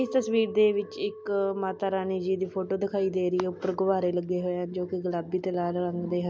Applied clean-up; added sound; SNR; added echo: none; Chink, clink; 18 dB; none.